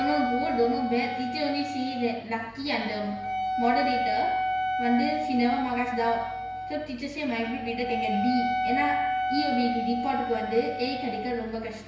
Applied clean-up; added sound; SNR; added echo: none; Wind instrument, woodwind instrument; 2 dB; reverberation time 1.0 s.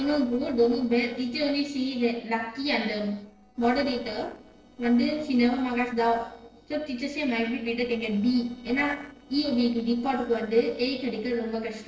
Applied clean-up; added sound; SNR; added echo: neural separator model SepFormer DNS4.